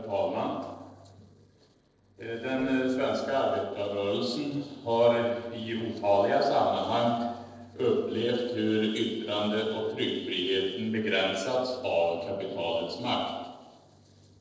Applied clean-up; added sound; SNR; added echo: neural separator model SepFormer DNS4.